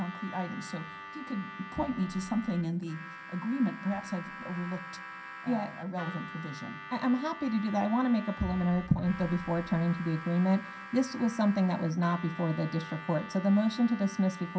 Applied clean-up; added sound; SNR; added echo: none; Harmonica; 13 dB; reverberation time 0.3 s.